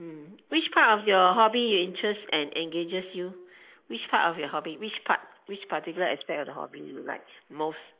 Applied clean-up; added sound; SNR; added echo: neural mask model Resemble Enhance denoiser.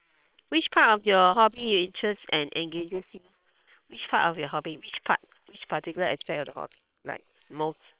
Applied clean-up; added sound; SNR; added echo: neural separator model SepFormer WHAM!.